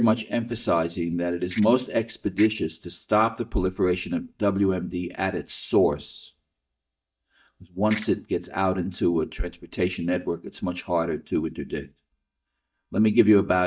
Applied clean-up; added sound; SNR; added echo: neural mask model DeepFilterNet 3.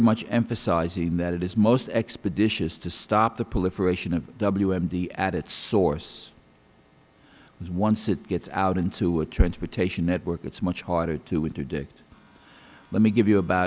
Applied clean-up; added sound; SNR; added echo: none; none; none; none.